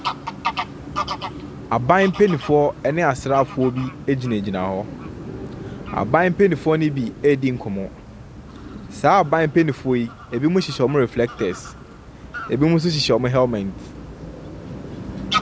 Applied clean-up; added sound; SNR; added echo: none; Bird vocalization, bird call, bird song / Fowl; 14 dB; none.